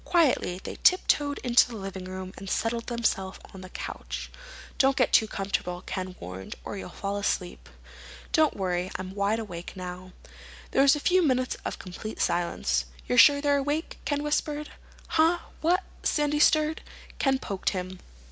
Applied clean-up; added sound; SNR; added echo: none; none; none; none.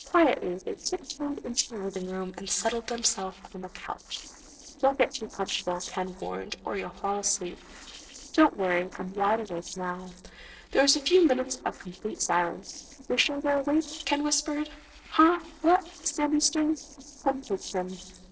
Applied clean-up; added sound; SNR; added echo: neural separator model SepFormer DNS4.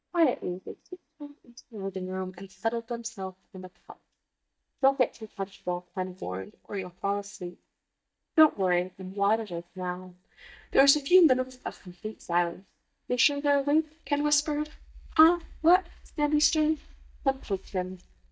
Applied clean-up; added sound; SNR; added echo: neural mask model DeepFilterNet 3.